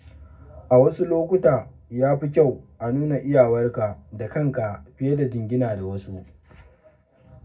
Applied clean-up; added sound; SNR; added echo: none; none; none; reverberation time 0.3 s.